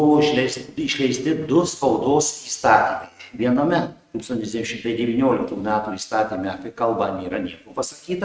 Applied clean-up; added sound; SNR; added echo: neural mask model RNNoise.